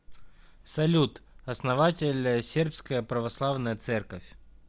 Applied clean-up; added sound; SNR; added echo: none; none; none; none.